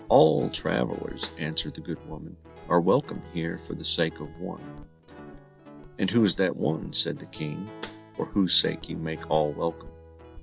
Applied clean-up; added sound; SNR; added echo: none; Guitar + Snare drum; 16 dB; none.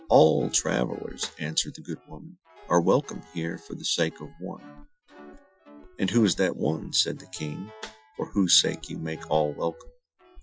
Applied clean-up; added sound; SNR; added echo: classical method Wiener filter.